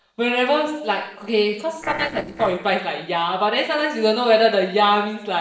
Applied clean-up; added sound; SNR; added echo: neural separator model SepFormer DNS4.